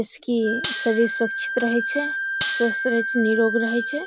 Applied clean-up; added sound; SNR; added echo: none; Cutlery, silverware + Wind instrument, woodwind instrument; 2 dB; none.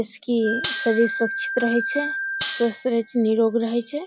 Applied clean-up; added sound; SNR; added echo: classical method log-MMSE.